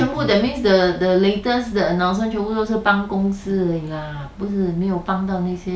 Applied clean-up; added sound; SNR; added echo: none; none; none; none.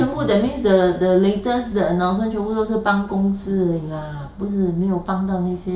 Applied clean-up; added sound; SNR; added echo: none; none; none; reverberation time 1.4 s.